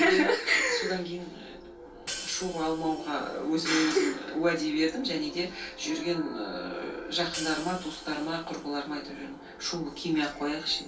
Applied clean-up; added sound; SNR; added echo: none; Hi-hat; 16 dB; reverberation time 0.2 s.